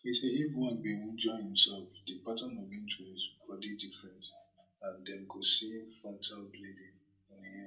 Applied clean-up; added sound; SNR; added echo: none; none; none; reverberation time 0.2 s.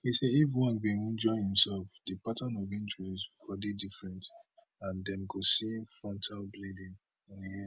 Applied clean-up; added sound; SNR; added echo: none; none; none; none.